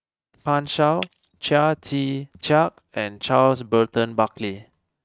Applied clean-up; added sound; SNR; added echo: neural mask model RNNoise.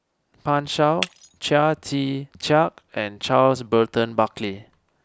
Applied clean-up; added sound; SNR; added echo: none; Shatter; 17 dB; none.